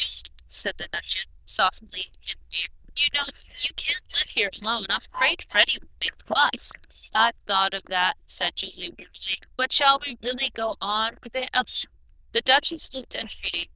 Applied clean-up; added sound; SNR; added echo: neural diffusion model UNIVERSE++.